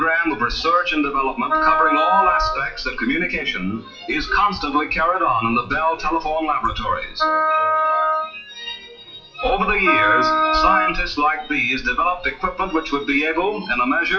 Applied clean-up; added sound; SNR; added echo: classical method WPE with log-MMSE.